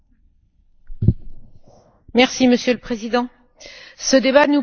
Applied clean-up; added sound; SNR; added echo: neural mask model Resemble Enhance denoiser.